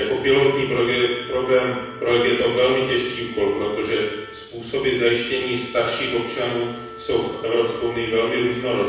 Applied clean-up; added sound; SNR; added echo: none; Wind instrument, woodwind instrument; 18 dB; reverberation time 1.1 s.